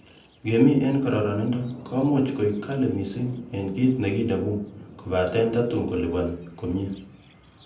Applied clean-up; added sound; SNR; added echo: none; Thunder; 20 dB; reverberation time 0.6 s.